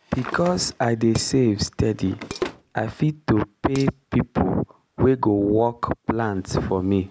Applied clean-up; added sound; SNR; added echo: none; Dishes, pots, and pans + Drawer open or close; 18 dB; none.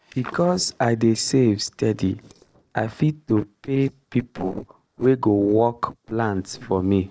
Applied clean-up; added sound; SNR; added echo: neural separator model SepFormer DNS4.